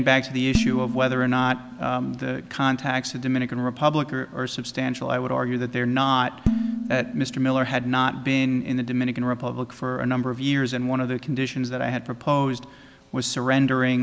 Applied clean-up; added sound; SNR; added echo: none; Dishes, pots, and pans; 8 dB; none.